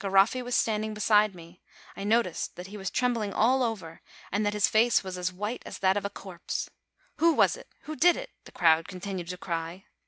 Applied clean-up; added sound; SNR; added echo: none; none; none; none.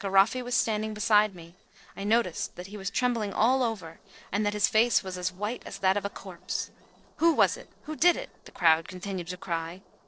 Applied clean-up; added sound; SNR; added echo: neural separator model SepFormer DNS4.